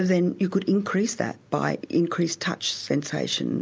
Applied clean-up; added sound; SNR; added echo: none; none; none; none.